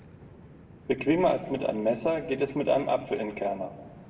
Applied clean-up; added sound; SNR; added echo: none; Train; 20 dB; reverberation time 1.1 s.